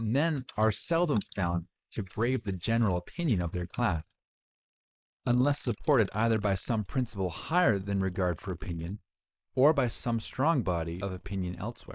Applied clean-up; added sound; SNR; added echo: neural mask model Resemble Enhance denoiser.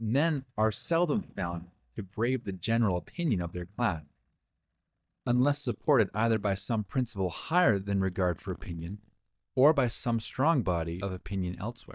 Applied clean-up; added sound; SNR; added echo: neural mask model DeepFilterNet 3.